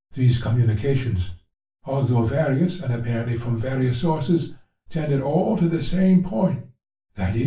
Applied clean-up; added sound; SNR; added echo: none; none; none; reverberation time 0.3 s.